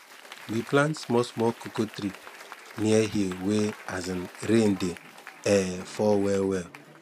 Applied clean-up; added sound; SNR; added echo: none; Applause / Crowd; 17 dB; none.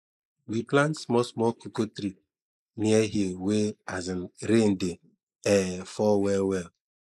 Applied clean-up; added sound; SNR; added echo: neural mask model Resemble Enhance denoiser.